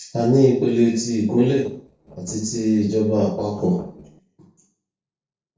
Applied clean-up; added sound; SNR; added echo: neural separator model SepFormer DNS4.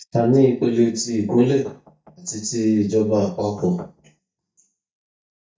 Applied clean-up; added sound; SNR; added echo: neural mask model DeepFilterNet 3.